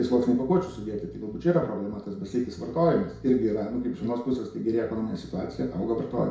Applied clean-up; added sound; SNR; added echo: none; Bass guitar; 19 dB; reverberation time 0.6 s.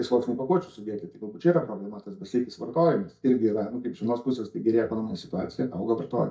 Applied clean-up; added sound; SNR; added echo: neural mask model DeepFilterNet 3.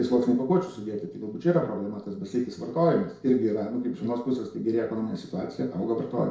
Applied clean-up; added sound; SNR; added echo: neural separator model SepFormer DNS4.